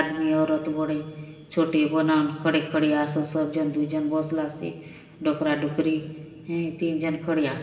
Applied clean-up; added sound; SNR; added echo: none; none; none; reverberation time 2.3 s.